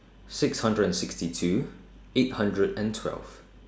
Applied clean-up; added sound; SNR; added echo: none; none; none; none.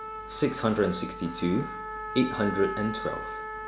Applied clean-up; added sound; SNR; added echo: none; Trumpet; 8 dB; none.